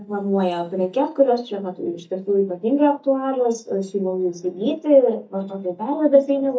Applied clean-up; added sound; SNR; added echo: neural mask model DeepFilterNet 3.